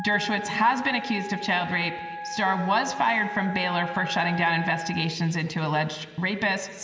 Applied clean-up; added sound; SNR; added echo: none; Wind instrument, woodwind instrument; 10 dB; reverberation time 2.2 s.